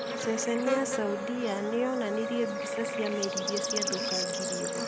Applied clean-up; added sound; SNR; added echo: none; Bird / Insect + Wind instrument, woodwind instrument; 0 dB; none.